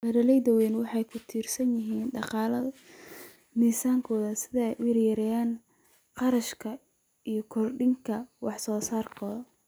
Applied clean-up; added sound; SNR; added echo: none; none; none; none.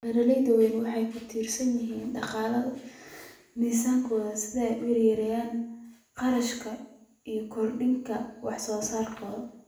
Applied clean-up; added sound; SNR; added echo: none; none; none; reverberation time 0.6 s.